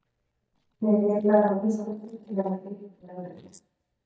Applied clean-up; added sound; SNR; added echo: neural mask model DeepFilterNet 3.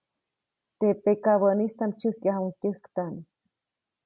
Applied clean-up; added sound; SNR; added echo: none; none; none; none.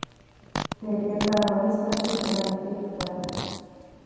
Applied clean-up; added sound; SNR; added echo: none; Fart; 6 dB; reverberation time 2.1 s.